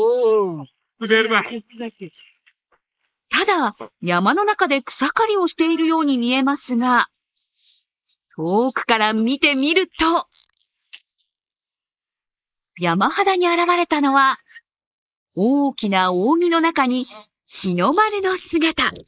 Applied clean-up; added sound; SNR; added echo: neural mask model Resemble Enhance denoiser.